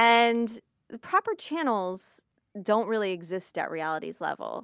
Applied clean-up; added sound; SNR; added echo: none; none; none; none.